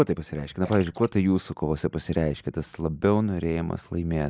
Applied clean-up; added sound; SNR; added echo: neural mask model Resemble Enhance denoiser.